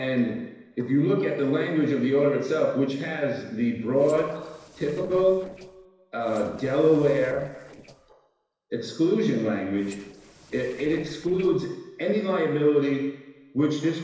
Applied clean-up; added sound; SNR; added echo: neural separator model SepFormer DNS4.